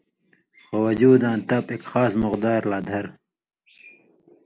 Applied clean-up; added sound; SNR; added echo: none; none; none; none.